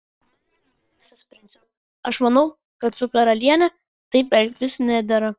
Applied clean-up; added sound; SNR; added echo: neural separator model SepFormer WHAM!.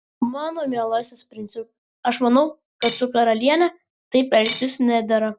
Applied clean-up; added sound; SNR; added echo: none; Cutlery, silverware / Dishes, pots, and pans; 11 dB; none.